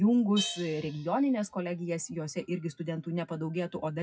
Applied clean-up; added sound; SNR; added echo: classical method WPE with log-MMSE.